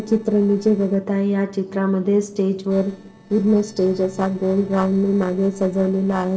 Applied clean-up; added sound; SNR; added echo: neural separator model SepFormer DNS4.